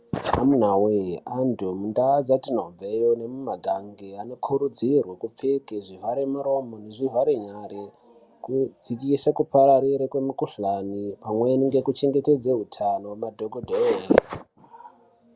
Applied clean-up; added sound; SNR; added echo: none; none; none; none.